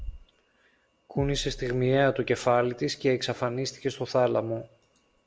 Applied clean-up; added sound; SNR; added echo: none; Bass drum; 15 dB; none.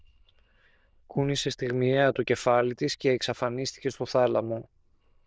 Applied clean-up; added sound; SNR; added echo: neural diffusion model UNIVERSE++.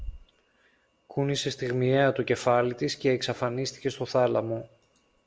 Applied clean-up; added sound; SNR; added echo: none; none; none; none.